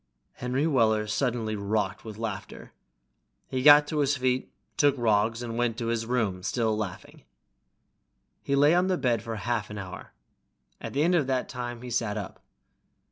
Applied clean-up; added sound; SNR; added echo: none; none; none; none.